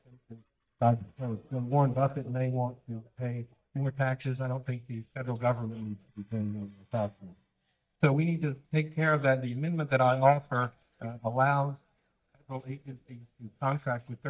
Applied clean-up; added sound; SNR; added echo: neural mask model DeepFilterNet 3.